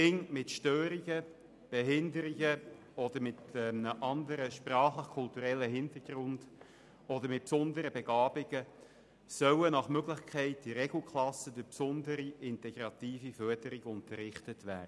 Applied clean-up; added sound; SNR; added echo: none; none; none; none.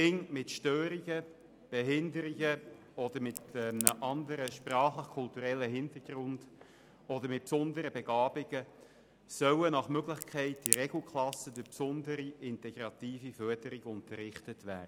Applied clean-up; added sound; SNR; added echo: none; Crack; 3 dB; none.